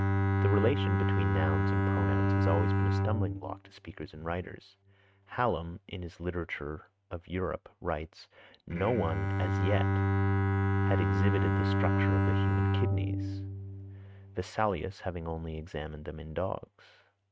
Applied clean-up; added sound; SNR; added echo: neural mask model RNNoise.